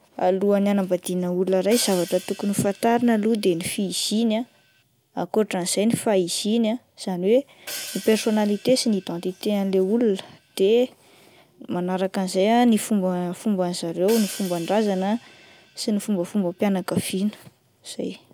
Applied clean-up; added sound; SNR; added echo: none; Hi-hat; 18 dB; none.